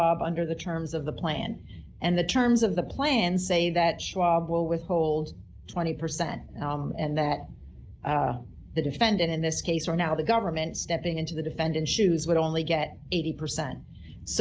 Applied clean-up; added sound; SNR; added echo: none; none; none; none.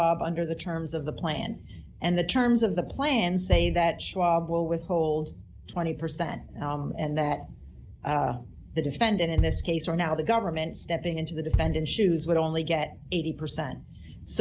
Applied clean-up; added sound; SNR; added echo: none; Bass drum; 5 dB; none.